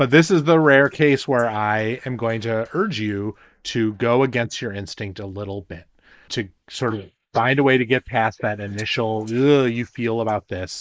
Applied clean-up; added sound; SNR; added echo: neural mask model Resemble Enhance denoiser.